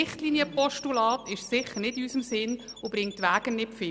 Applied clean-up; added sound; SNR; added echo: none; Squeak / Chirp, tweet; 18 dB; none.